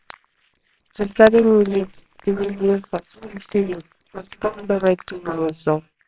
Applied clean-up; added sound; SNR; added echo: neural separator model SepFormer WHAMR!.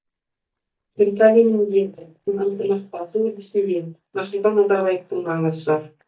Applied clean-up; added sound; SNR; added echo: neural mask model DeepFilterNet 3.